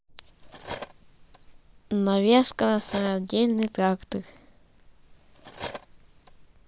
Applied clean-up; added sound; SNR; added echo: neural mask model Resemble Enhance denoiser.